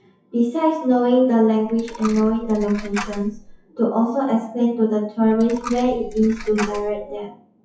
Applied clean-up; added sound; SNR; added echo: classical method WPE with log-MMSE.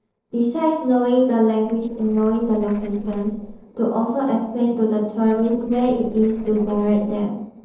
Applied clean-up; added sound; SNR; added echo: neural separator model SepFormer DNS4.